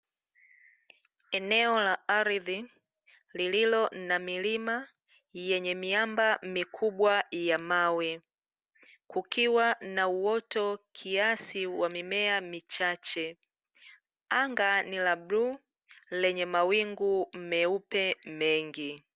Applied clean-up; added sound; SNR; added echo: none; none; none; none.